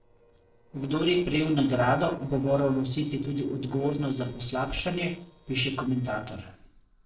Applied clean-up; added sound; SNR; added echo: neural separator model SepFormer DNS4.